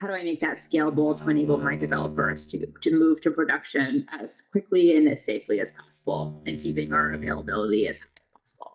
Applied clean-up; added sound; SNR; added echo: neural mask model DeepFilterNet 3.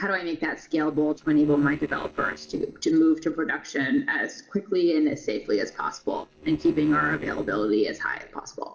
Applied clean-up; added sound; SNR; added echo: neural separator model SepFormer DNS4.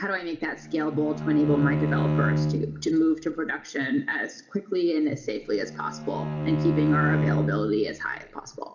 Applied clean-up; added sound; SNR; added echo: none; Bowed string instrument; 1 dB; reverberation time 1.2 s.